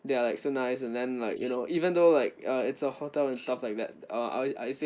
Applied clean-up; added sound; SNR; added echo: neural mask model Resemble Enhance denoiser.